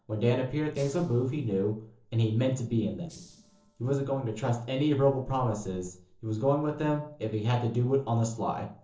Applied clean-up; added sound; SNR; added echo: neural separator model SepFormer DNS4.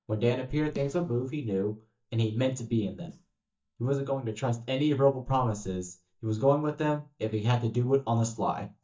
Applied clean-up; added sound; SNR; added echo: neural mask model DeepFilterNet 3.